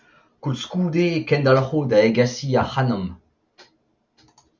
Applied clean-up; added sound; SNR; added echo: none; none; none; none.